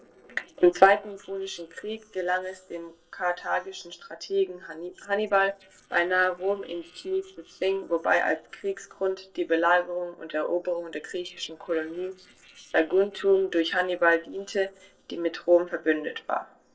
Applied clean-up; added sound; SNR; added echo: neural separator model SepFormer DNS4.